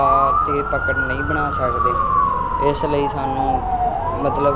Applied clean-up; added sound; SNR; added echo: none; Motor vehicle (road) / Siren; -4 dB; none.